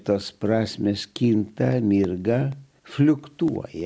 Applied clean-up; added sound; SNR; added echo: none; none; none; none.